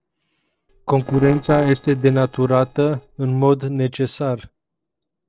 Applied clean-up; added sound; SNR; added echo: neural separator model SepFormer DNS4.